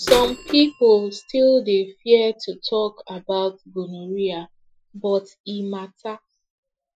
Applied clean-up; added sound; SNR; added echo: classical method Wiener filter.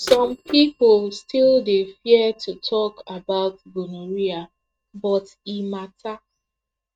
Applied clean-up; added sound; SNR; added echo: neural mask model RNNoise.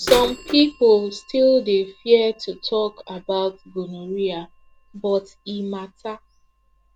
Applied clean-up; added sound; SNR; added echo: none; Bird vocalization, bird call, bird song / Telephone; 16 dB; none.